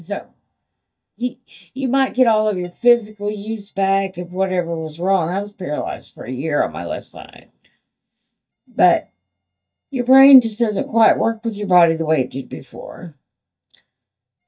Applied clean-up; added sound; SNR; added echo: neural mask model DeepFilterNet 3.